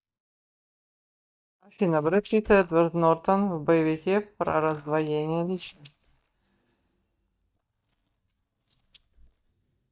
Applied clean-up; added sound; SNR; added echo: neural mask model DeepFilterNet 3.